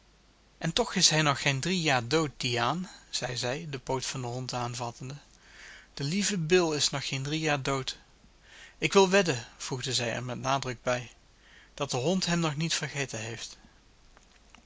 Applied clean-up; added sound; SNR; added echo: none; none; none; none.